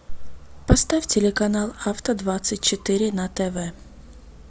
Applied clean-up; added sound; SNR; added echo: none; none; none; none.